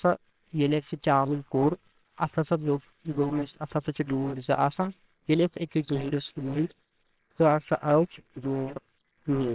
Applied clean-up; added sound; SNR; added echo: neural separator model SepFormer WHAMR!.